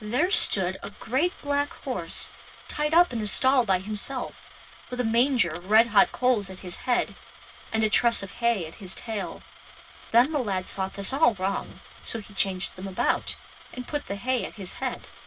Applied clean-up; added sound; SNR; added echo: none; Coin (dropping); 19 dB; reverberation time 0.4 s.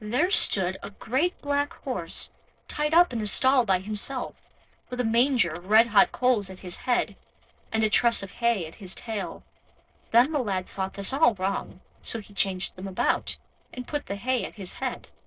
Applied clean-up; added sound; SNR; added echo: neural separator model SepFormer DNS4.